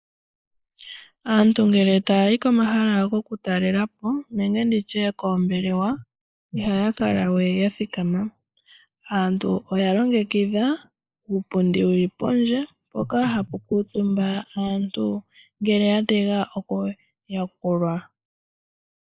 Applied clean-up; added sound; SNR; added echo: neural mask model Resemble Enhance denoiser.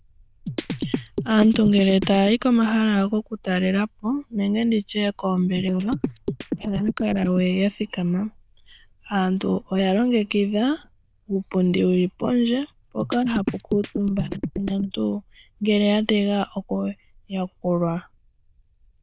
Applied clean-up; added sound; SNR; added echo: neural diffusion model UNIVERSE++.